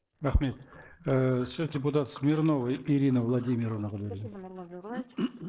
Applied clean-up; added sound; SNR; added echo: neural mask model Resemble Enhance denoiser.